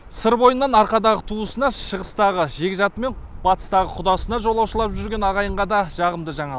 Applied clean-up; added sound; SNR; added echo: none; none; none; none.